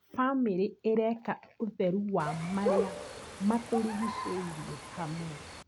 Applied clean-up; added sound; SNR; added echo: none; Bird; 5 dB; none.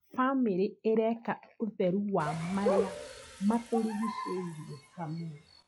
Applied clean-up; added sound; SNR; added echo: classical method log-MMSE.